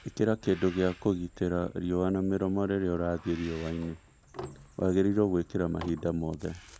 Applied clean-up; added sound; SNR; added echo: none; Bird + Sliding door; 19 dB; none.